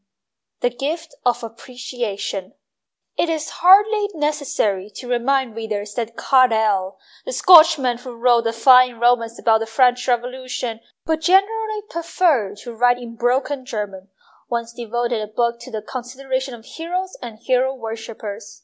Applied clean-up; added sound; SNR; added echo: none; none; none; none.